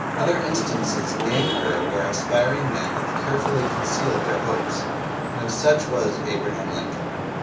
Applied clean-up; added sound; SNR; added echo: none; Traffic noise, roadway noise / Vehicle horn, car horn, honking; 0 dB; reverberation time 0.3 s.